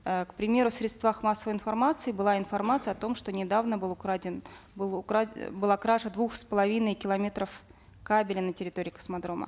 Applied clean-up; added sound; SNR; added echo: none; none; none; none.